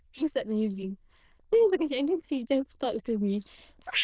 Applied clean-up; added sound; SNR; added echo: neural diffusion model UNIVERSE++.